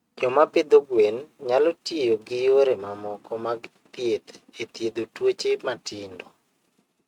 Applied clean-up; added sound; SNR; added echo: neural mask model RNNoise.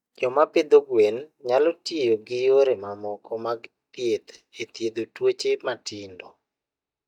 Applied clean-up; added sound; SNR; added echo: neural mask model DeepFilterNet 3.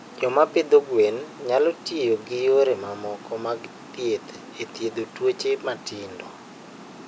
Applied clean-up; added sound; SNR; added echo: none; Water; 18 dB; none.